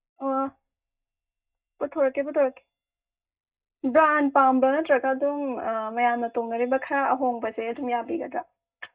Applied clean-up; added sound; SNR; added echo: neural mask model DeepFilterNet 3.